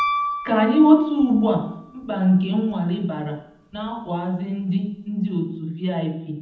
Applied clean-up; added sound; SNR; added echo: none; Piano; 12 dB; reverberation time 0.8 s.